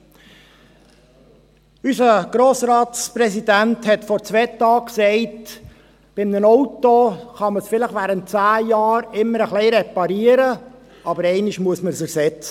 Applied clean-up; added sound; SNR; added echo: none; none; none; none.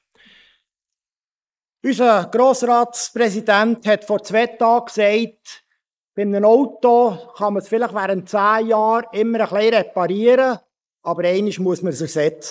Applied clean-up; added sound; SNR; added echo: neural mask model Resemble Enhance denoiser.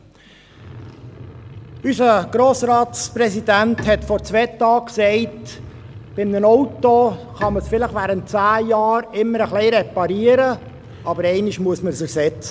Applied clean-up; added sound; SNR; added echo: none; Bowed string instrument + Truck; 17 dB; none.